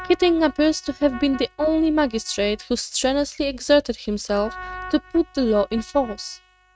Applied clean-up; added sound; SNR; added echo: neural mask model RNNoise.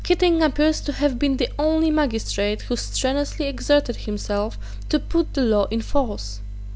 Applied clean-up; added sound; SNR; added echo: none; none; none; none.